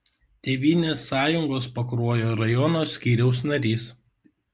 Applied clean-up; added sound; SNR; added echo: none; none; none; none.